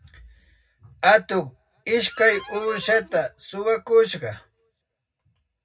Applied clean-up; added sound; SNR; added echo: none; Harmonica; 14 dB; reverberation time 0.3 s.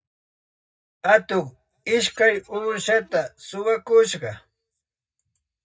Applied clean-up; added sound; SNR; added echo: neural mask model DeepFilterNet 3.